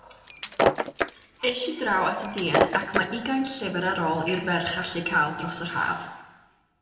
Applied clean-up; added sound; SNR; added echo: none; Shatter; 0 dB; reverberation time 1.0 s.